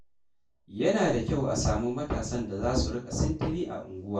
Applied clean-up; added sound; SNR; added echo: none; none; none; reverberation time 0.3 s.